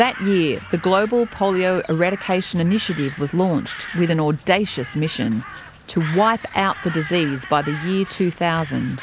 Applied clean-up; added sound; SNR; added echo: none; Crow; 15 dB; none.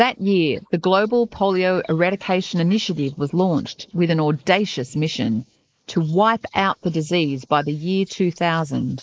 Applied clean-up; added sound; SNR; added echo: neural mask model Resemble Enhance denoiser.